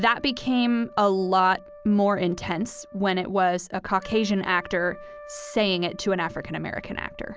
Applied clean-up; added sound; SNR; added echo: none; Trumpet; 20 dB; none.